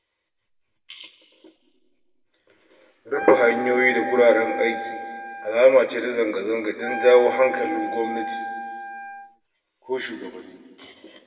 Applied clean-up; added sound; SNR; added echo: none; Wind instrument, woodwind instrument; 8 dB; reverberation time 1.5 s.